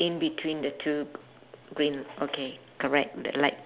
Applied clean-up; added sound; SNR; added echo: none; none; none; none.